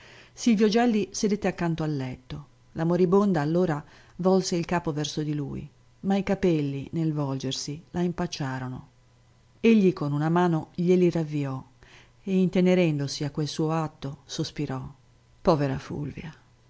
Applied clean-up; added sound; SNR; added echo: none; none; none; none.